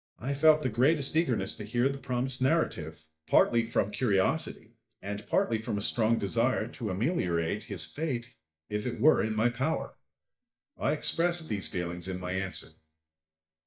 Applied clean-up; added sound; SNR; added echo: neural mask model DeepFilterNet 3.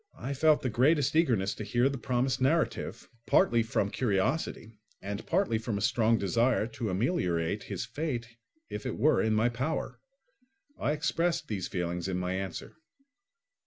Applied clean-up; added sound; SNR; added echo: none; none; none; none.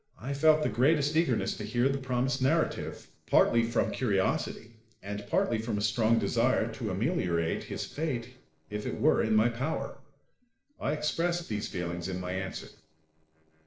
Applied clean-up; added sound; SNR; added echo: neural separator model SepFormer DNS4.